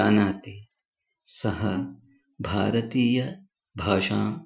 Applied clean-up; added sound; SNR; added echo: classical method Wiener filter.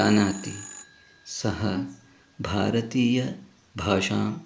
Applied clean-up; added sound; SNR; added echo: none; Telephone + Bowed string instrument; 17 dB; none.